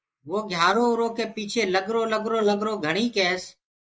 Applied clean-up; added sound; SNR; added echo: neural mask model Resemble Enhance denoiser.